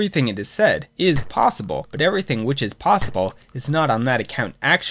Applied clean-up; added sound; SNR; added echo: neural mask model DeepFilterNet 3.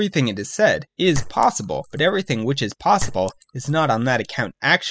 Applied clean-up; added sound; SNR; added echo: classical method spectral subtraction.